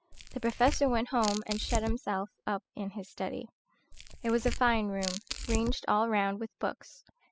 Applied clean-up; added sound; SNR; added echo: classical method spectral subtraction.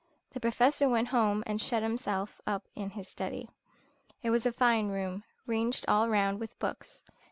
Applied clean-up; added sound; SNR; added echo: none; none; none; none.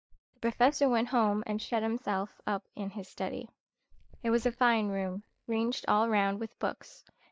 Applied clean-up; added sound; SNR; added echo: neural mask model DeepFilterNet 3.